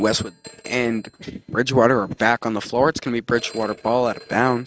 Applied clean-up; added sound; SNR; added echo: neural mask model RNNoise.